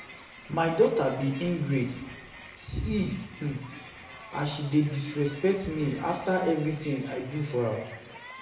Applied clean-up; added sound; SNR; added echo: none; Crowd; 17 dB; reverberation time 0.8 s.